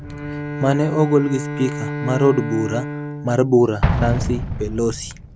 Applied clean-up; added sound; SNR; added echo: none; Explosion + Bowed string instrument; 5 dB; none.